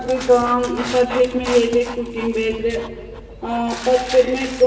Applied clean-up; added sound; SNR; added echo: none; Dog; 13 dB; reverberation time 2.2 s.